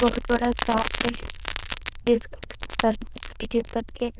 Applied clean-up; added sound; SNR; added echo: neural diffusion model UNIVERSE++.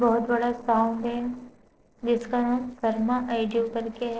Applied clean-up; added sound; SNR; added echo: neural separator model SepFormer DNS4.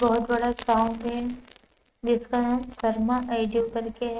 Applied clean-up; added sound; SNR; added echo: neural mask model RNNoise.